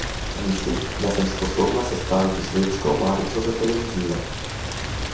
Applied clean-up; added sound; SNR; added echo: none; Rain; 4 dB; reverberation time 0.7 s.